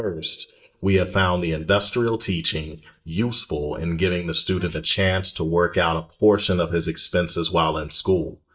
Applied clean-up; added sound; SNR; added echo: neural mask model DeepFilterNet 3.